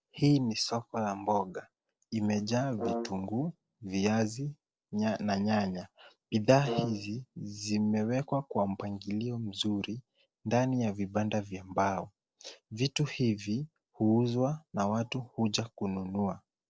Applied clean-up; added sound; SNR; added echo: neural separator model SepFormer DNS4.